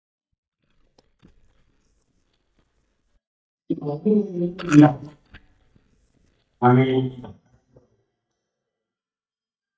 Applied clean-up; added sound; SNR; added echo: neural mask model DeepFilterNet 3.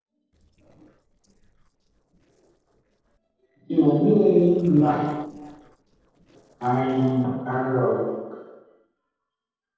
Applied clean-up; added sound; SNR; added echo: neural separator model SepFormer DNS4.